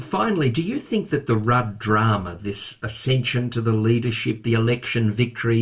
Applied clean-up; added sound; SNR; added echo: none; none; none; reverberation time 0.2 s.